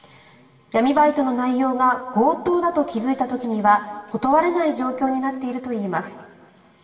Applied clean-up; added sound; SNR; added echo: none; none; none; reverberation time 2.0 s.